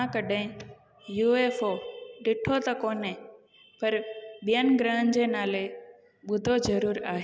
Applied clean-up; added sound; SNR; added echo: none; none; none; none.